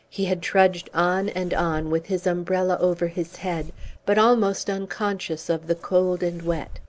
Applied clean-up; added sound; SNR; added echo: none; Fireworks; 14 dB; none.